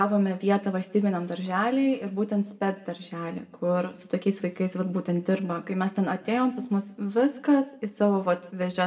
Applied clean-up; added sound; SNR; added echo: none; none; none; reverberation time 0.6 s.